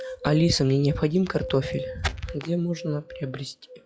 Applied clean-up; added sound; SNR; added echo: classical method log-MMSE.